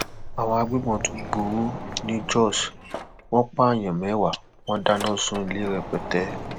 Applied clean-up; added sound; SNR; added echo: none; Sliding door; 10 dB; none.